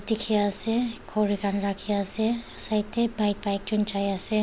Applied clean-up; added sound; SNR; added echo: none; none; none; none.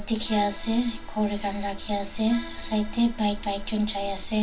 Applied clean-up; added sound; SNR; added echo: none; Accordion; 18 dB; reverberation time 0.2 s.